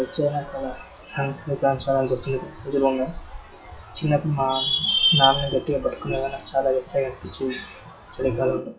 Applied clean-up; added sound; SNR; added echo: classical method WPE with log-MMSE.